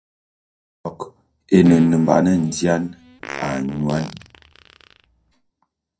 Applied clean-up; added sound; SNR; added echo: none; Fart; 15 dB; reverberation time 0.2 s.